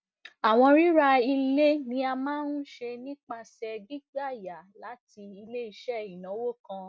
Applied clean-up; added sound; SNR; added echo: none; none; none; none.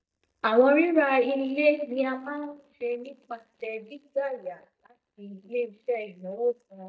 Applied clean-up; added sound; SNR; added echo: neural mask model DeepFilterNet 3.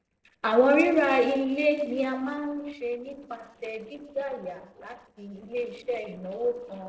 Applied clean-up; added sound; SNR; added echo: neural separator model SepFormer DNS4.